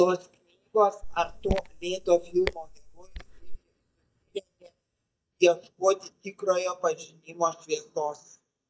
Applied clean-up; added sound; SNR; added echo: neural mask model DeepFilterNet 3.